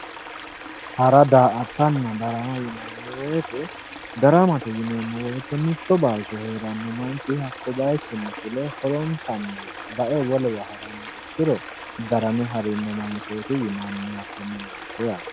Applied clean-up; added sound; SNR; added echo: none; Stream; 14 dB; none.